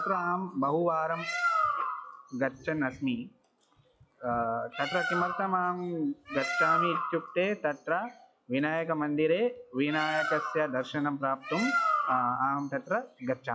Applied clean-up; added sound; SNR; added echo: classical method log-MMSE.